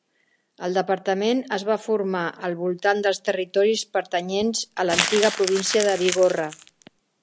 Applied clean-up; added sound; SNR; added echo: none; Crumpling, crinkling; 6 dB; none.